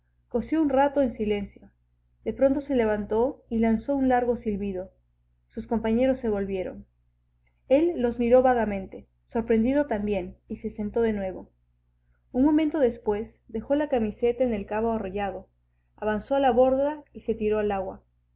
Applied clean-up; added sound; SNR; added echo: none; none; none; none.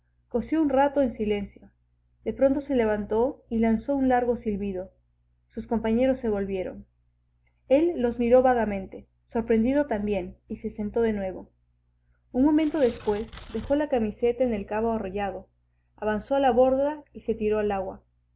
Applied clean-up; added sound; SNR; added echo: none; Tearing; 18 dB; none.